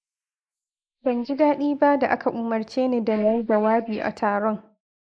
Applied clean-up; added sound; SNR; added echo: neural mask model Resemble Enhance denoiser.